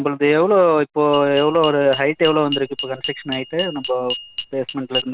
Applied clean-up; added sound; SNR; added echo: none; Glass; 11 dB; none.